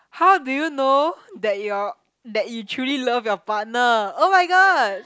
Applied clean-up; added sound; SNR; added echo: none; none; none; none.